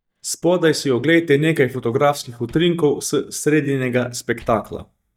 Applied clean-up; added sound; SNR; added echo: neural mask model DeepFilterNet 3.